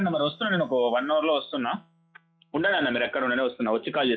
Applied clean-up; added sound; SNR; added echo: classical method log-MMSE.